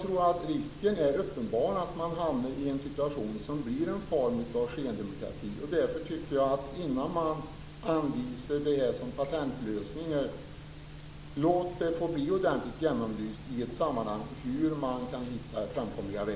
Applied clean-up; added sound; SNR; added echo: none; none; none; none.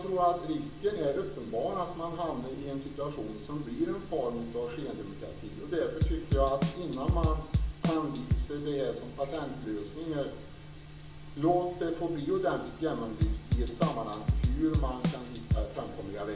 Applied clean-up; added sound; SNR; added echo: none; Drum / Drum kit; -3 dB; reverberation time 0.6 s.